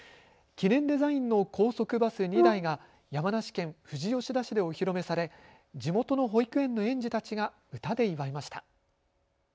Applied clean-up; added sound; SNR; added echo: none; Brass instrument; 0 dB; none.